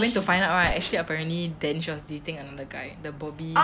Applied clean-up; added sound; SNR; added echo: none; Gunshot, gunfire; 13 dB; none.